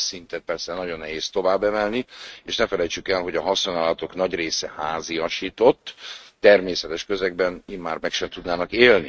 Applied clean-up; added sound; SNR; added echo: neural mask model RNNoise.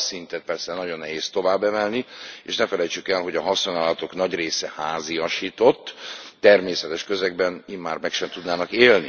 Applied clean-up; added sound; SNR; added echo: none; none; none; none.